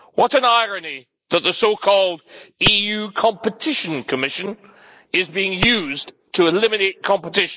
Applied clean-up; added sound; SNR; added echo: neural mask model Resemble Enhance denoiser.